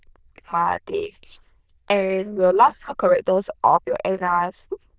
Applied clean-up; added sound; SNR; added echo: neural diffusion model UNIVERSE++.